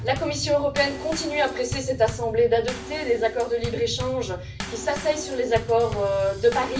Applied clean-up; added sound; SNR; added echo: none; Bass drum / Snare drum / Drum kit; 10 dB; reverberation time 0.3 s.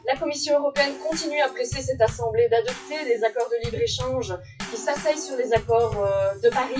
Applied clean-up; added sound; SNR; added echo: classical method WPE with log-MMSE.